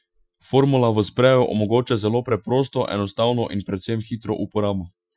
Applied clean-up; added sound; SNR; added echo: classical method Wiener filter.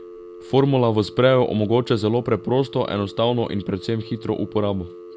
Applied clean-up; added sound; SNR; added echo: none; Telephone; 18 dB; none.